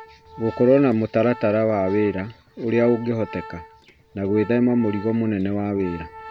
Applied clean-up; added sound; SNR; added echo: none; Organ; 19 dB; none.